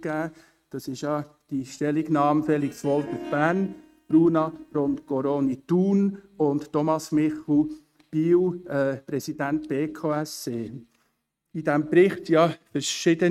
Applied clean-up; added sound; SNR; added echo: neural mask model RNNoise.